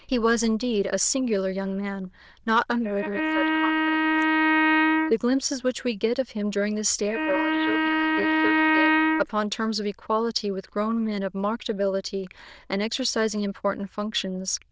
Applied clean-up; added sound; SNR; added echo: neural diffusion model UNIVERSE++.